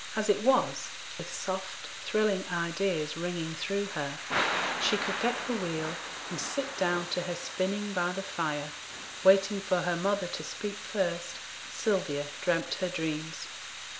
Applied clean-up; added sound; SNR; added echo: none; Thunder / Rain; 7 dB; none.